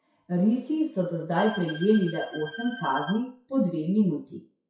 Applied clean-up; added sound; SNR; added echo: classical method WPE with log-MMSE.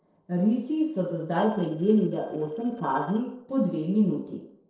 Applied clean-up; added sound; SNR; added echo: neural separator model SepFormer DNS4.